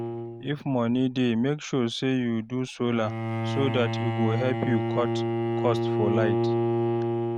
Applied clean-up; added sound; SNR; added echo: neural mask model RNNoise.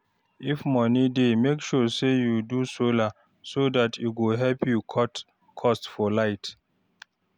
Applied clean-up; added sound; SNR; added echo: none; none; none; none.